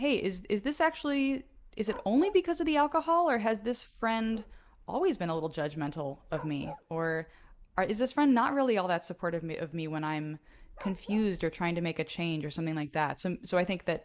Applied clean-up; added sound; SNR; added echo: neural mask model Resemble Enhance denoiser.